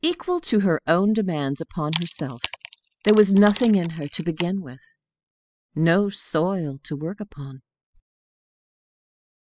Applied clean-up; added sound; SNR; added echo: classical method spectral subtraction.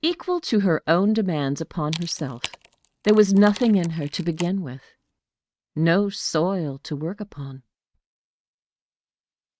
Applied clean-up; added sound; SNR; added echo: neural mask model RNNoise.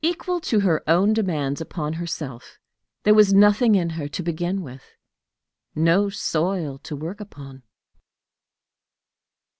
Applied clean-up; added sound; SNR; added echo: none; none; none; none.